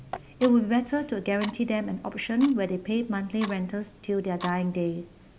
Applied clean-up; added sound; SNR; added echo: none; Clock; 17 dB; none.